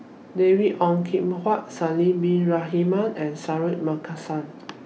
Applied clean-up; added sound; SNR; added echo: none; none; none; none.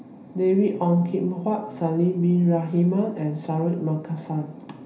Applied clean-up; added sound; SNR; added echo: none; none; none; reverberation time 0.5 s.